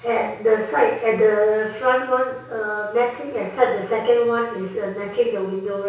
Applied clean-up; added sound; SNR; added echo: none; none; none; reverberation time 0.6 s.